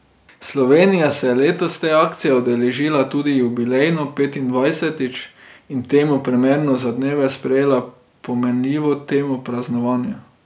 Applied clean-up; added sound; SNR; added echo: none; none; none; none.